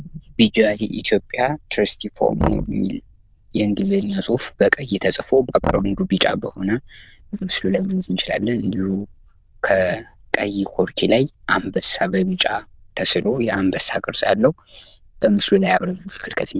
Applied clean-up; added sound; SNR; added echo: neural diffusion model UNIVERSE++.